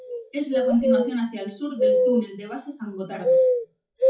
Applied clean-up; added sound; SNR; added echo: classical method WPE with log-MMSE.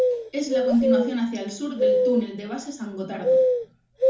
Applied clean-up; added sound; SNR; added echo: none; Bird vocalization, bird call, bird song; -4 dB; reverberation time 0.7 s.